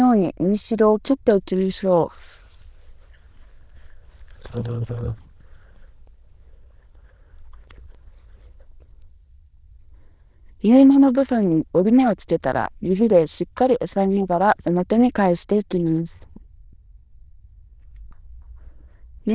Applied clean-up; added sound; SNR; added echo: neural diffusion model UNIVERSE++.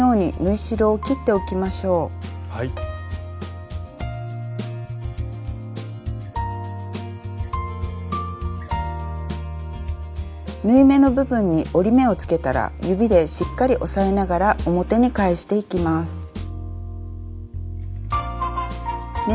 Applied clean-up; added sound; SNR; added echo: none; none; none; none.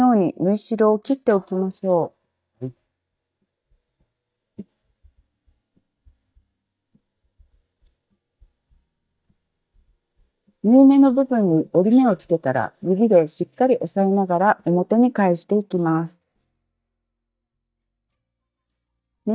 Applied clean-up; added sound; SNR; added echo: neural mask model DeepFilterNet 3.